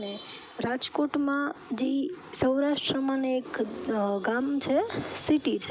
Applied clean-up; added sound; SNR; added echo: none; none; none; none.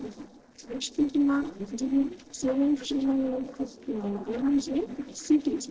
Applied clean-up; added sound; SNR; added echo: neural separator model SepFormer DNS4.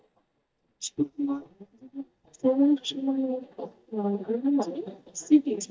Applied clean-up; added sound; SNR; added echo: neural mask model DeepFilterNet 3.